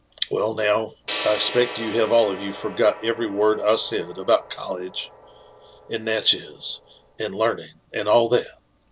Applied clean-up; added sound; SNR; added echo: none; Gong; 15 dB; none.